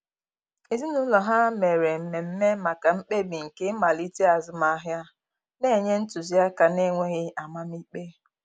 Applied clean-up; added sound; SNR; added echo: none; none; none; none.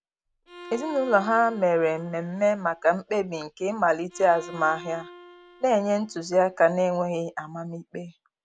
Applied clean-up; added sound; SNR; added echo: none; Bowed string instrument; 20 dB; none.